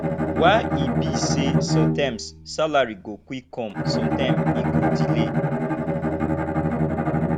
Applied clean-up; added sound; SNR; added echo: none; Bowed string instrument; -5 dB; none.